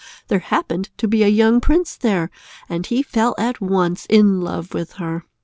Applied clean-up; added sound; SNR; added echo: none; none; none; none.